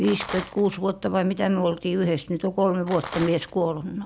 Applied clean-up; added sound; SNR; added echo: none; Rattle; 12 dB; none.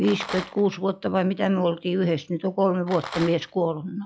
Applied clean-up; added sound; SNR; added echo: classical method log-MMSE.